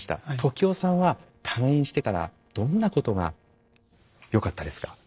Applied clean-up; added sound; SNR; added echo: neural separator model SepFormer DNS4.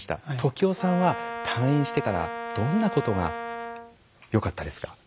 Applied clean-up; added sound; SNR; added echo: none; Brass instrument; 7 dB; none.